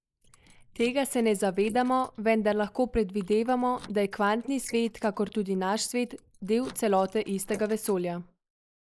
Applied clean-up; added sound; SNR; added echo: neural mask model Resemble Enhance denoiser.